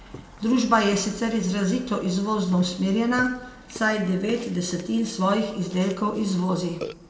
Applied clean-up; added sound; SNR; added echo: none; Burping, eructation; 19 dB; reverberation time 0.7 s.